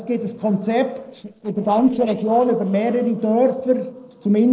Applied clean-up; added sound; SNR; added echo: neural separator model SepFormer DNS4.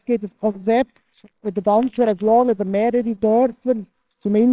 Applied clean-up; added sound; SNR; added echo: neural separator model SepFormer WHAMR!.